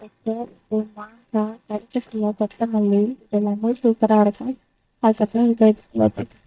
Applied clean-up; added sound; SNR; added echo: neural mask model DeepFilterNet 3.